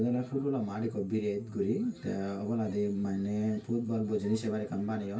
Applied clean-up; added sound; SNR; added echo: none; none; none; reverberation time 0.3 s.